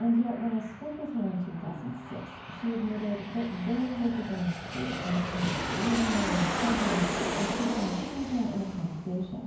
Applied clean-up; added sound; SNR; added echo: none; Aircraft; 4 dB; reverberation time 0.9 s.